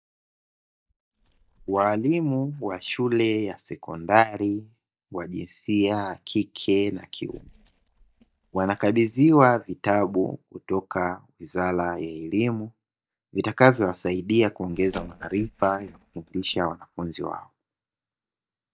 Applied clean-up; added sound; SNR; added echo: neural mask model DeepFilterNet 3.